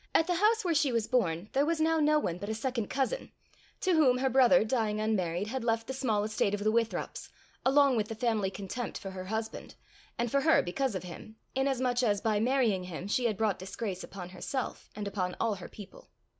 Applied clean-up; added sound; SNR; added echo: none; none; none; none.